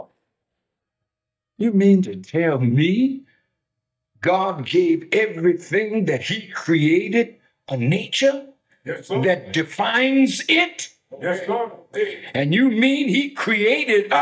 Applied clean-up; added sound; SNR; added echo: neural mask model DeepFilterNet 3.